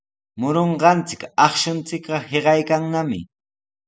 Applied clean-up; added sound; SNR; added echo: none; none; none; none.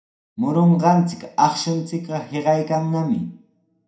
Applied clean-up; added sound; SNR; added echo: none; none; none; reverberation time 0.4 s.